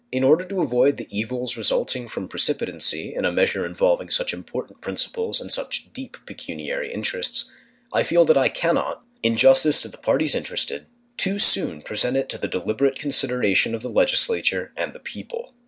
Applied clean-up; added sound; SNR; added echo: none; none; none; none.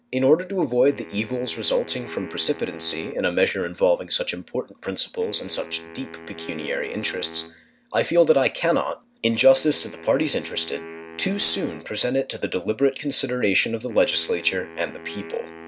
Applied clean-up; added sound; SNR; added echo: none; Wind instrument, woodwind instrument; 20 dB; none.